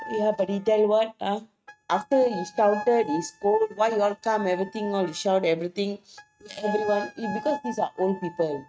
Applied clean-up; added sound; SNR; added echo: neural mask model RNNoise.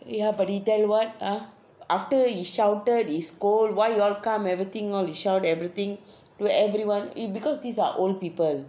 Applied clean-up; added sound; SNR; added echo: none; none; none; none.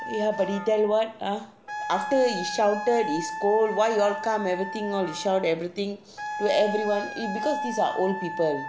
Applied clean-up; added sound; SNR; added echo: none; Wind instrument, woodwind instrument; 8 dB; none.